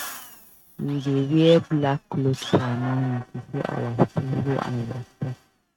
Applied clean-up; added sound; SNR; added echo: neural mask model RNNoise.